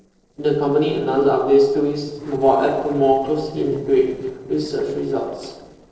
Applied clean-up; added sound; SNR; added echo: neural separator model SepFormer DNS4.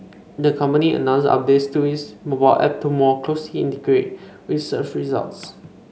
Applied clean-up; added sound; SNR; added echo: none; none; none; none.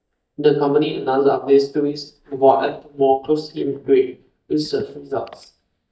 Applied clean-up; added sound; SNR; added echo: neural mask model DeepFilterNet 3.